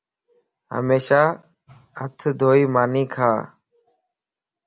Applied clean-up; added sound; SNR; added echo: none; none; none; none.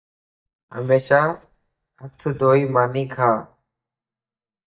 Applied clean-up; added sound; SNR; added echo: neural mask model DeepFilterNet 3.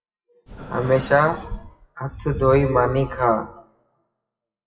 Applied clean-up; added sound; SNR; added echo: classical method WPE with log-MMSE.